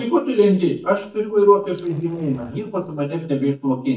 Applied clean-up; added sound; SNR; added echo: neural mask model DeepFilterNet 3.